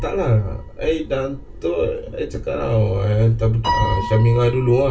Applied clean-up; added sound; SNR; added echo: none; Piano; 12 dB; reverberation time 0.2 s.